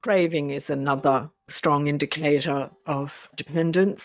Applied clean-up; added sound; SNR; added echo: neural mask model DeepFilterNet 3.